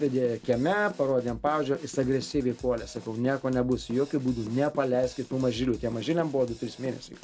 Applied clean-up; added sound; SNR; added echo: none; Drum kit; 18 dB; none.